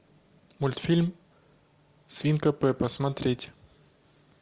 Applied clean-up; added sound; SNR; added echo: none; none; none; none.